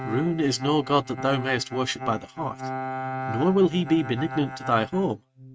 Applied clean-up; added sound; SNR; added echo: neural mask model RNNoise.